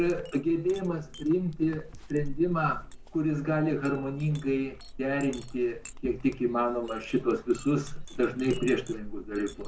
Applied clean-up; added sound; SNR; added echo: none; Chink, clink; 12 dB; none.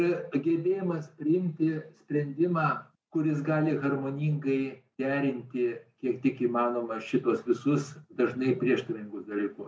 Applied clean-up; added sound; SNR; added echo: none; none; none; none.